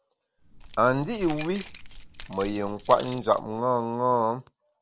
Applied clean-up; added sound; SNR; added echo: none; Keys jangling; 15 dB; none.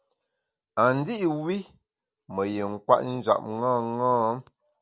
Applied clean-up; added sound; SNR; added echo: none; none; none; none.